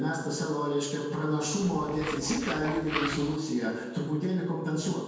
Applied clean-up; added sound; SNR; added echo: none; Tools; 7 dB; reverberation time 1.1 s.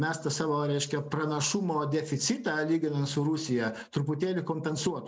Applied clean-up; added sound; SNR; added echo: none; none; none; none.